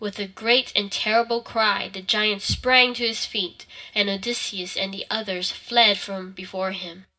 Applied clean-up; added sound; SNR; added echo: none; none; none; reverberation time 0.4 s.